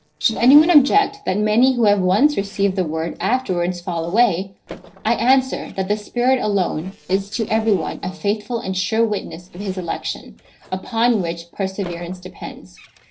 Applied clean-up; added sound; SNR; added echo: neural separator model SepFormer DNS4.